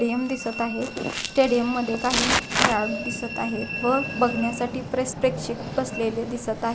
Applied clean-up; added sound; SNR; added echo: none; Train; 9 dB; none.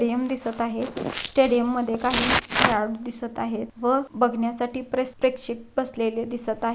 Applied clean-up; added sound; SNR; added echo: none; none; none; none.